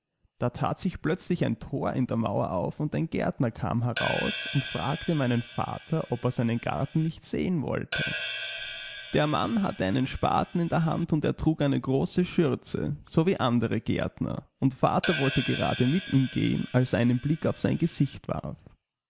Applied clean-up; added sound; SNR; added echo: none; Hi-hat; 10 dB; none.